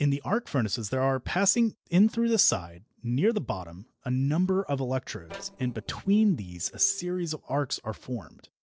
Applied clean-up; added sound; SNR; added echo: neural separator model SepFormer DNS4.